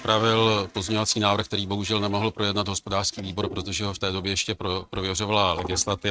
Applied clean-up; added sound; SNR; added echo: neural mask model RNNoise.